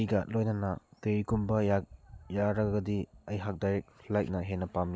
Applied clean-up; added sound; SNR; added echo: none; none; none; none.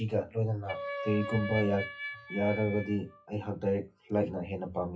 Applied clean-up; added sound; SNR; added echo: classical method WPE with log-MMSE.